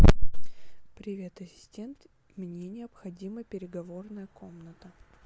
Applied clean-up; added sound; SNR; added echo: none; none; none; none.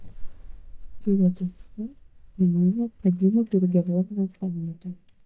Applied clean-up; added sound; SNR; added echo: neural mask model DeepFilterNet 3.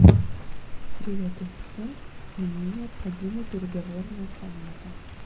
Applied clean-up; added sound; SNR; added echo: none; Rain; 12 dB; reverberation time 0.4 s.